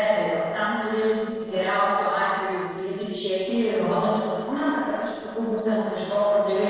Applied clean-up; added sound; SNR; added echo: neural separator model SepFormer DNS4.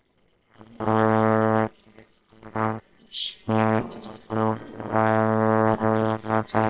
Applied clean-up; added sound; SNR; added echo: neural separator model SepFormer WHAMR!.